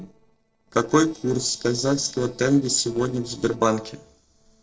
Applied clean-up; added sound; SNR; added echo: neural separator model SepFormer DNS4.